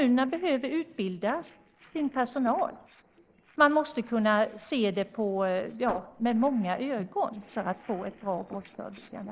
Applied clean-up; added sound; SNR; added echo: neural separator model SepFormer DNS4.